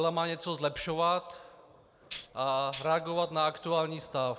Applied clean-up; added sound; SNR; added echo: none; Tambourine; -5 dB; none.